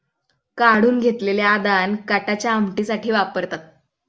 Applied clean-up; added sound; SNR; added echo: none; none; none; none.